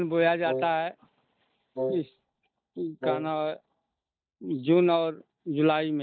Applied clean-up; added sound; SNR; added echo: neural mask model DeepFilterNet 3.